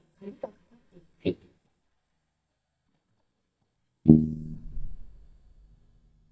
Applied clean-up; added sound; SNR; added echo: neural mask model DeepFilterNet 3.